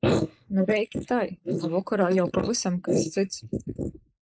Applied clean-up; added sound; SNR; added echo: neural mask model Resemble Enhance denoiser.